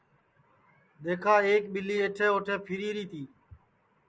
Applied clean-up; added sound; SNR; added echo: none; none; none; none.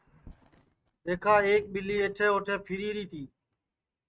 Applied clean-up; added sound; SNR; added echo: neural mask model RNNoise.